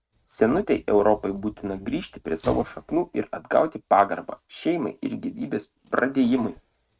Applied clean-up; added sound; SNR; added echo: neural mask model RNNoise.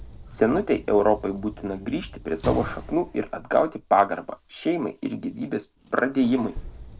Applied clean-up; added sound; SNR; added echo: none; Sliding door / Slam; 15 dB; none.